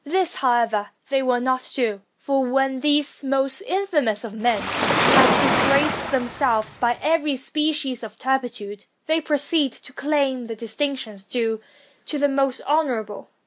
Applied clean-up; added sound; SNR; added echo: none; Waves, surf; -1 dB; none.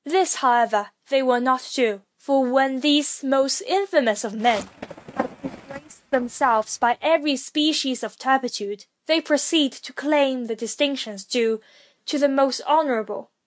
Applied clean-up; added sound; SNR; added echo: neural mask model RNNoise.